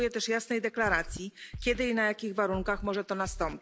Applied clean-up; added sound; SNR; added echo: none; Scratching (performance technique); 13 dB; none.